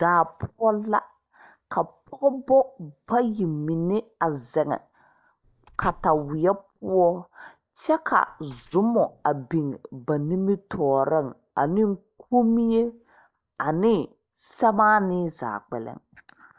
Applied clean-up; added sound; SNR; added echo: neural mask model DeepFilterNet 3.